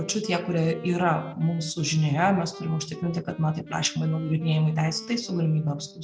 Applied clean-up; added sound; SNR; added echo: none; Wind instrument, woodwind instrument; 17 dB; none.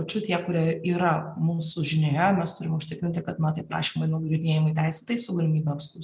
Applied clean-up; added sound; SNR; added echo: none; none; none; none.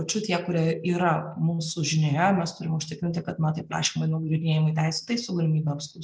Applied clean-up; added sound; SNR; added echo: neural mask model Resemble Enhance denoiser.